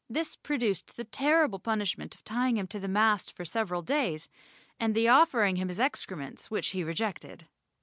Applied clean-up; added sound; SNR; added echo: none; none; none; none.